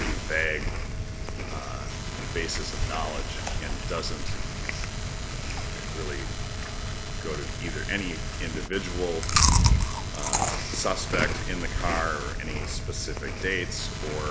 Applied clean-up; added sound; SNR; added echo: none; Chewing, mastication; -3 dB; none.